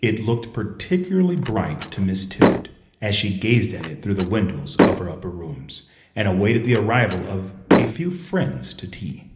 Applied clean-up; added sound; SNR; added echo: none; Slam; 2 dB; reverberation time 0.8 s.